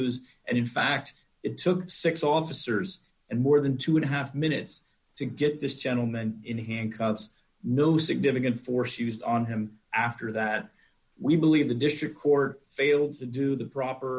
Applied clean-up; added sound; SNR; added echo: none; none; none; none.